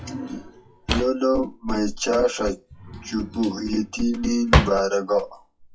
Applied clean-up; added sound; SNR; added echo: classical method WPE with log-MMSE.